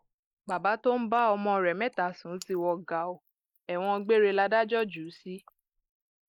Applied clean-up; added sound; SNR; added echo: neural mask model Resemble Enhance denoiser.